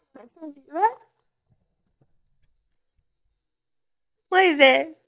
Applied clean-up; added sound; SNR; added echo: neural mask model DeepFilterNet 3.